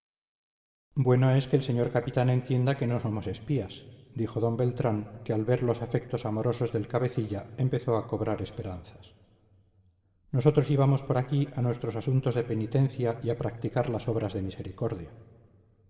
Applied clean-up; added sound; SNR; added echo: none; none; none; reverberation time 1.9 s.